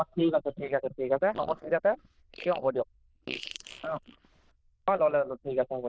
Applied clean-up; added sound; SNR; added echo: neural diffusion model UNIVERSE++.